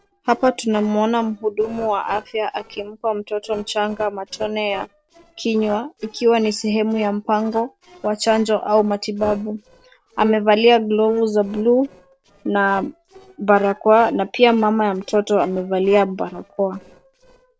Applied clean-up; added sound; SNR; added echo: neural separator model SepFormer DNS4.